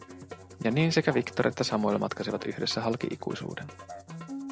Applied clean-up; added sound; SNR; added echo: none; Musical instrument; 14 dB; none.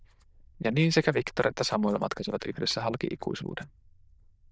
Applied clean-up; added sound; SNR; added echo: neural diffusion model UNIVERSE++.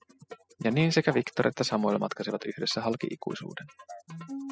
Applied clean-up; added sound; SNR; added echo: classical method spectral subtraction.